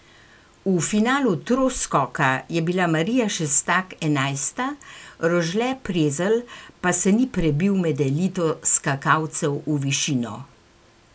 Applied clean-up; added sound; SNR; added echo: none; none; none; none.